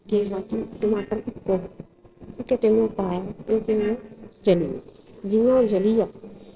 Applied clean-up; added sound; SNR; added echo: neural separator model SepFormer DNS4.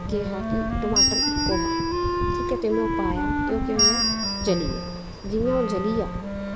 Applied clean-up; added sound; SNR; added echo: none; Bell + Wind instrument, woodwind instrument; -1 dB; none.